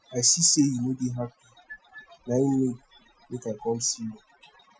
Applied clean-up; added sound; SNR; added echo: classical method Wiener filter.